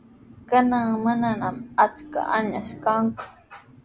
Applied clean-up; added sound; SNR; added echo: none; none; none; none.